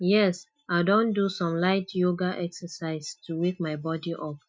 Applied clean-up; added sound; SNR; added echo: classical method Wiener filter.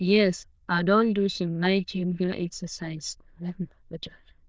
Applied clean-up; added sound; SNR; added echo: neural diffusion model UNIVERSE++.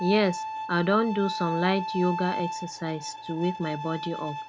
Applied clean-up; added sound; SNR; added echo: none; Bowed string instrument; 7 dB; none.